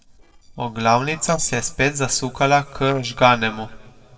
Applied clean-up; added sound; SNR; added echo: neural separator model SepFormer DNS4.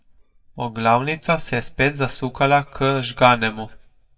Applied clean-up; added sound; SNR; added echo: neural mask model DeepFilterNet 3.